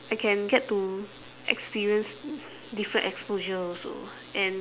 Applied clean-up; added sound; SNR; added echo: none; none; none; none.